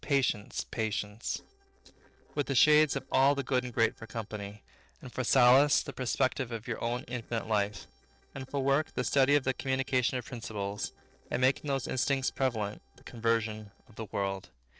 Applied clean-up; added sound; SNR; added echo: neural separator model SepFormer DNS4.